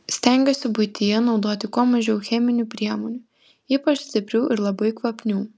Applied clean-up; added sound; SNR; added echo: none; none; none; none.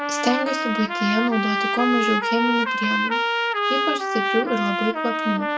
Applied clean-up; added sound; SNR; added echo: none; Trumpet; -1 dB; reverberation time 0.2 s.